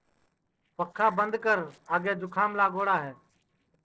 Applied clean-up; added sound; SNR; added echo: neural separator model SepFormer DNS4.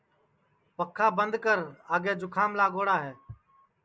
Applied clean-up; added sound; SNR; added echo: none; none; none; none.